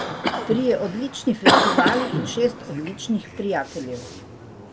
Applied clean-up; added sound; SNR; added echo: none; Cough; -1 dB; none.